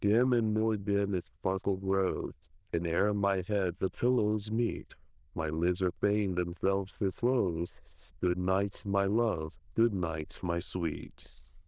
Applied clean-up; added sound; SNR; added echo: neural diffusion model UNIVERSE++.